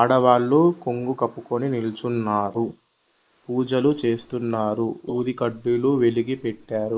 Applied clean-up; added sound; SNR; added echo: neural mask model Resemble Enhance denoiser.